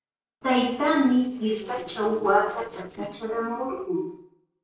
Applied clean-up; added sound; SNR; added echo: neural separator model SepFormer DNS4.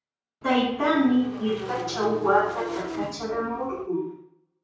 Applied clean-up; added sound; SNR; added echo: none; Motorcycle / Engine; 10 dB; reverberation time 0.5 s.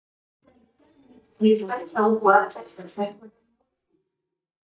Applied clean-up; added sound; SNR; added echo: neural mask model DeepFilterNet 3.